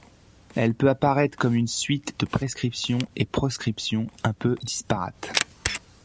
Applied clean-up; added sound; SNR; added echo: none; Camera; 12 dB; none.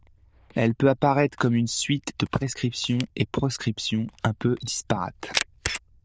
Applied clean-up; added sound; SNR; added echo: neural diffusion model UNIVERSE++.